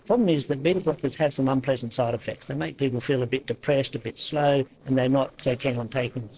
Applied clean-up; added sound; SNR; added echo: neural separator model SepFormer DNS4.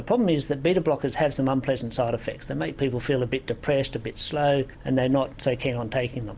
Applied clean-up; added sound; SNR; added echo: none; none; none; none.